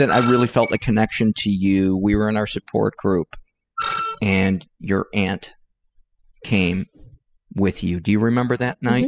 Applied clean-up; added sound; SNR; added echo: classical method spectral subtraction.